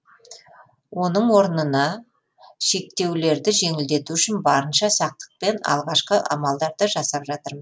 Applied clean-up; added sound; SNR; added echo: none; none; none; none.